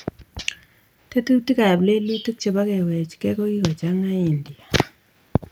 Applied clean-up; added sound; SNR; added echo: none; none; none; none.